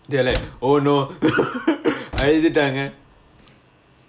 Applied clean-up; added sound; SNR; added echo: none; Slam; 12 dB; none.